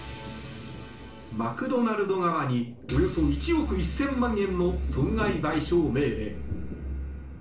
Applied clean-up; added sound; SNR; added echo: none; Thunder; 14 dB; reverberation time 0.4 s.